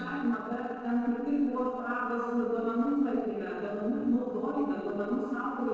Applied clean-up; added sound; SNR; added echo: neural separator model SepFormer DNS4.